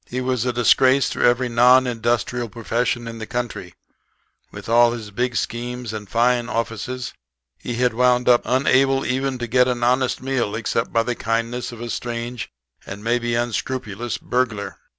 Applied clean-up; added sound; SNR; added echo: none; none; none; none.